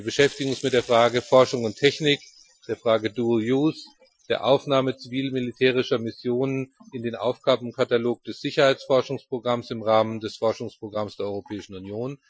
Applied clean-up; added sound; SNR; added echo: classical method Wiener filter.